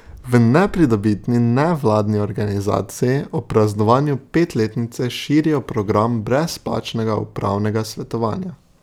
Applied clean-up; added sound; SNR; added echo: none; none; none; none.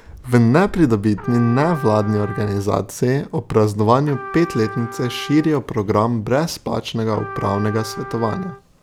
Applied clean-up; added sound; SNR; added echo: none; Trumpet; 15 dB; none.